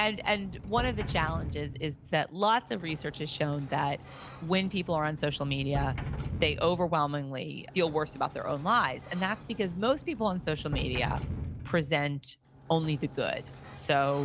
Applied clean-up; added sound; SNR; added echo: none; Sliding door; 9 dB; none.